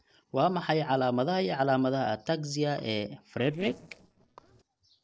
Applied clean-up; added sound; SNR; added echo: neural separator model SepFormer DNS4.